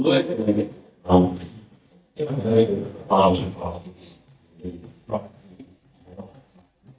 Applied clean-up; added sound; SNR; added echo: neural mask model DeepFilterNet 3.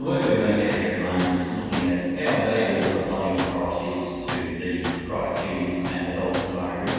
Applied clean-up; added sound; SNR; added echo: none; Tools; 11 dB; reverberation time 2.1 s.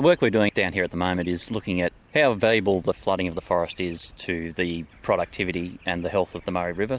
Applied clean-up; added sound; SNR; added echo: none; none; none; none.